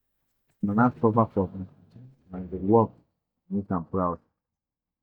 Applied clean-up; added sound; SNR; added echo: neural mask model DeepFilterNet 3.